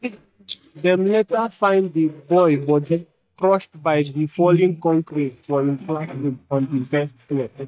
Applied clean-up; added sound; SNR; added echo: neural mask model DeepFilterNet 3.